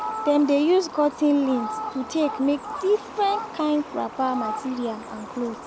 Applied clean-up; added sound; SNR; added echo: none; Fowl; 10 dB; none.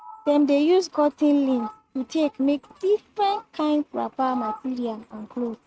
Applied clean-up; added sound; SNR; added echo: neural mask model RNNoise.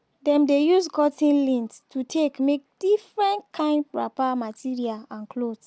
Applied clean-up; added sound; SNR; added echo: none; none; none; none.